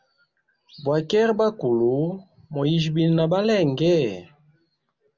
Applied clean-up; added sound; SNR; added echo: none; none; none; none.